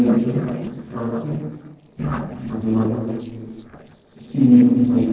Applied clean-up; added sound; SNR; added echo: neural separator model SepFormer DNS4.